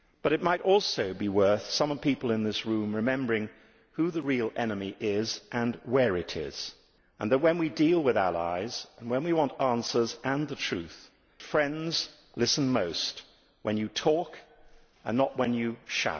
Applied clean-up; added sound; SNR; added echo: none; none; none; none.